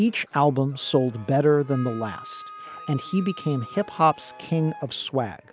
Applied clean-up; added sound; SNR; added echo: none; Wind instrument, woodwind instrument; 19 dB; none.